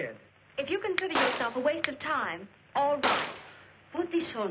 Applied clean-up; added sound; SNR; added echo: none; Gunshot, gunfire + Finger snapping; 3 dB; none.